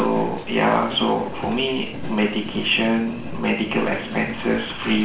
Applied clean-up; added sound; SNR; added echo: none; Train; 13 dB; reverberation time 0.4 s.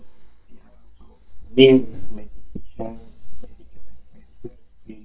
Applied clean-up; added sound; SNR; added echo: neural mask model DeepFilterNet 3.